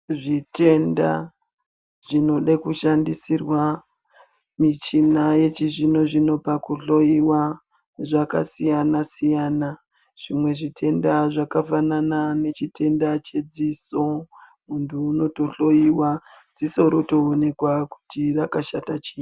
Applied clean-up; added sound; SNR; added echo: none; none; none; none.